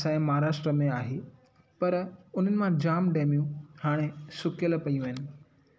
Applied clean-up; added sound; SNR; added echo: none; none; none; none.